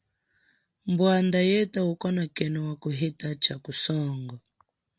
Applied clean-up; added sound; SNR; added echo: none; none; none; none.